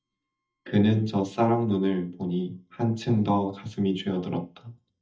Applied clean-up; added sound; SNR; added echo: neural mask model DeepFilterNet 3.